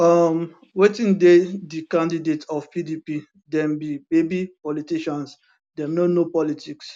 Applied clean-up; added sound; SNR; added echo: none; none; none; none.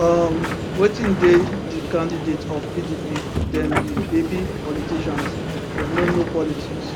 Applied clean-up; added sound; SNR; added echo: none; Subway, metro, underground; 3 dB; none.